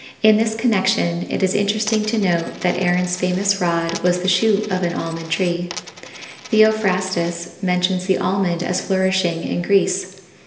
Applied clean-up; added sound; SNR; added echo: none; Coin (dropping); 17 dB; reverberation time 1.4 s.